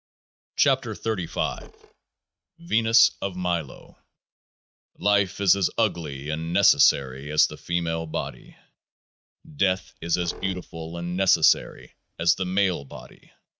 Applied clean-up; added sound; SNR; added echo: neural mask model RNNoise.